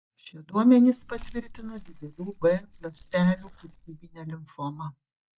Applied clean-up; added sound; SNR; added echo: neural mask model DeepFilterNet 3.